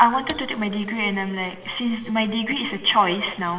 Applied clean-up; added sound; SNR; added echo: none; Shatter / Crushing; 20 dB; reverberation time 2.1 s.